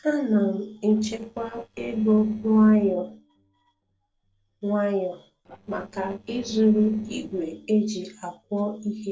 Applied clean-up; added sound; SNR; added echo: neural separator model SepFormer DNS4.